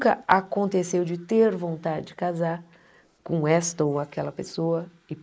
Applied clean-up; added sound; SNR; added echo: neural mask model Resemble Enhance denoiser.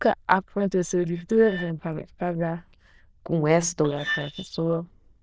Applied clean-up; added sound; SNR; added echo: neural diffusion model UNIVERSE++.